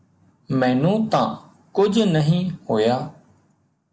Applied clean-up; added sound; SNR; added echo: none; none; none; none.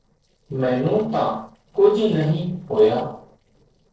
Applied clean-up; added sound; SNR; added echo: neural separator model SepFormer DNS4.